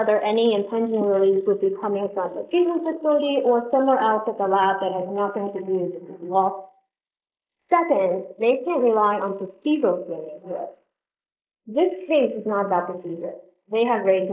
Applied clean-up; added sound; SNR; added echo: neural mask model Resemble Enhance denoiser.